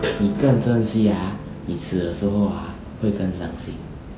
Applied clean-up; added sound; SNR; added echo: none; Guitar; 17 dB; none.